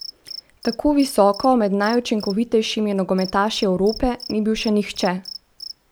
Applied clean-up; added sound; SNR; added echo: none; Cricket; 18 dB; none.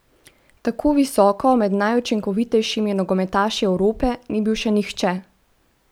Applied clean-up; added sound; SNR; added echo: none; none; none; none.